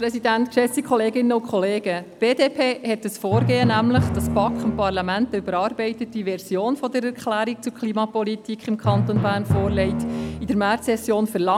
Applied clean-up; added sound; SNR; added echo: none; Drum; 6 dB; none.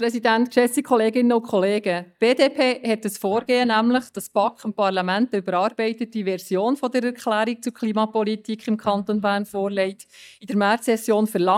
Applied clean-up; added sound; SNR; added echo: neural mask model DeepFilterNet 3.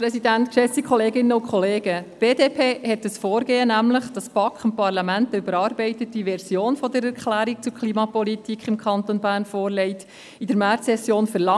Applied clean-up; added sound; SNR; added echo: none; none; none; none.